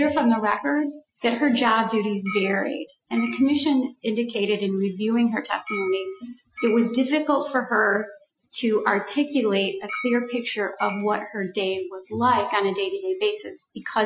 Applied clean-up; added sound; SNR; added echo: classical method Wiener filter.